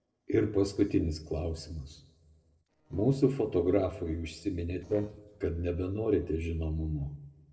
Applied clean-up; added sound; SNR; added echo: neural separator model SepFormer DNS4.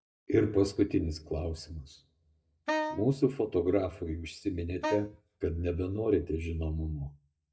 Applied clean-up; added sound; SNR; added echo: neural mask model DeepFilterNet 3.